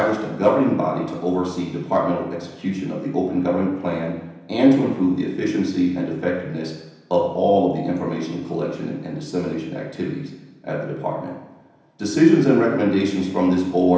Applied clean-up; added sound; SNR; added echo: none; none; none; reverberation time 0.9 s.